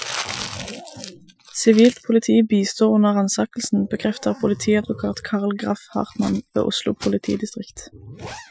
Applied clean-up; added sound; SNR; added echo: classical method Wiener filter.